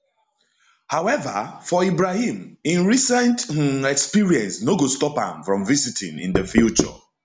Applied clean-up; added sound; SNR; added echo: none; Knock; 2 dB; none.